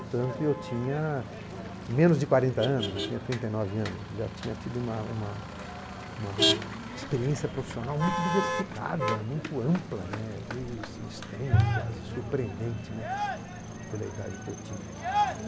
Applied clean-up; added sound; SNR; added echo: none; Motor vehicle (road) + Bowed string instrument; 2 dB; none.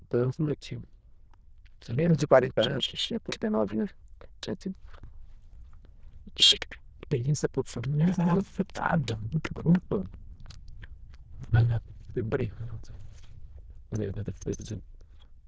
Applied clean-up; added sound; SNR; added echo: neural diffusion model UNIVERSE++.